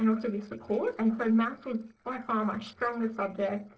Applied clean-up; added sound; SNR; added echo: neural separator model SepFormer DNS4.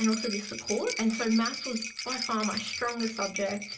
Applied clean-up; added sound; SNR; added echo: none; Rattle; 6 dB; reverberation time 0.2 s.